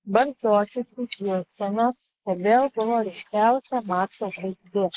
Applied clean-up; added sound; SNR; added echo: neural mask model Resemble Enhance denoiser.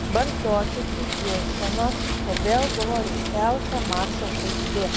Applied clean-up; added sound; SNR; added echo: none; Wind; -1 dB; none.